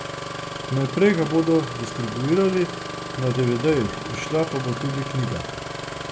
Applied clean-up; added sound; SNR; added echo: none; Engine starting; 8 dB; none.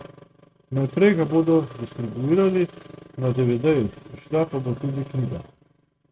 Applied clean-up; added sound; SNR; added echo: neural mask model RNNoise.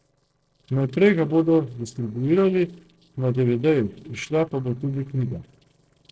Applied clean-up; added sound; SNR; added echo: neural separator model SepFormer DNS4.